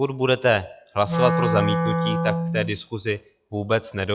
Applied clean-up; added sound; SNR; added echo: classical method log-MMSE.